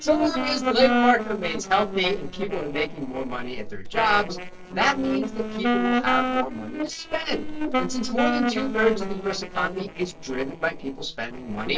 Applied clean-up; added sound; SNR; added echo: neural separator model SepFormer DNS4.